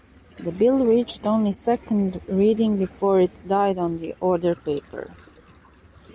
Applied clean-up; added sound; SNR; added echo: none; none; none; none.